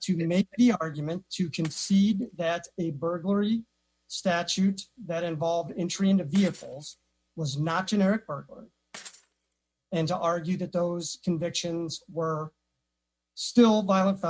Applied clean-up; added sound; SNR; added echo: neural mask model RNNoise.